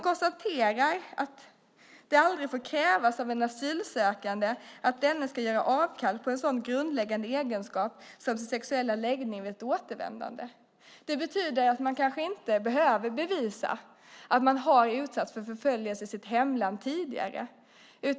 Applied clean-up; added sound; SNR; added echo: none; none; none; none.